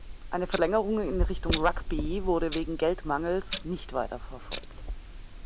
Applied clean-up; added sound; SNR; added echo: none; Clock; 3 dB; none.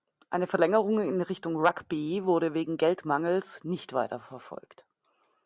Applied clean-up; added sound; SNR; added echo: none; none; none; none.